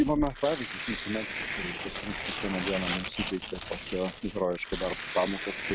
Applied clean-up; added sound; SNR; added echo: none; Tearing; 4 dB; none.